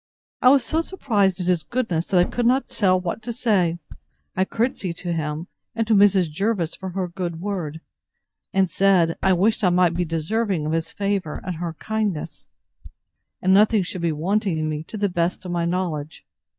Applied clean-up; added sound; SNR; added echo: neural mask model DeepFilterNet 3.